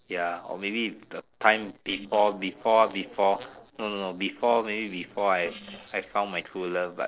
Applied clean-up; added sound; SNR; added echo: neural separator model SepFormer DNS4.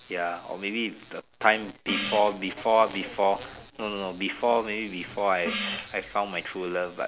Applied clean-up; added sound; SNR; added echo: none; Gong; 9 dB; none.